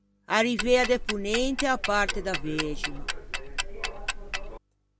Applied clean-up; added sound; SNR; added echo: none; Tick-tock; 3 dB; none.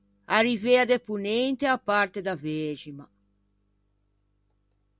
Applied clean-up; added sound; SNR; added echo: none; none; none; none.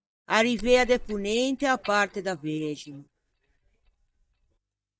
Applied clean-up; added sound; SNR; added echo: neural mask model DeepFilterNet 3.